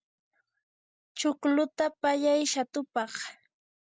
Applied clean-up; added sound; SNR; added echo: none; none; none; none.